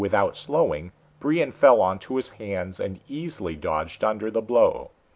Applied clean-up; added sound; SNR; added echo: none; none; none; none.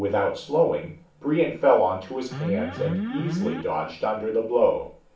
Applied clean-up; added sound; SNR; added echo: none; Alarm; 4 dB; reverberation time 0.4 s.